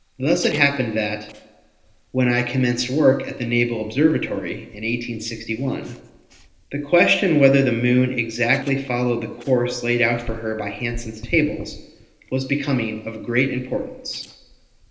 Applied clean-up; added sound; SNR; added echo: neural separator model SepFormer DNS4.